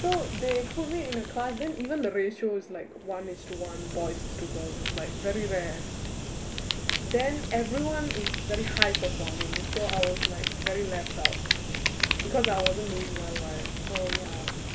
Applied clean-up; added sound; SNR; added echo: none; Fire; 0 dB; none.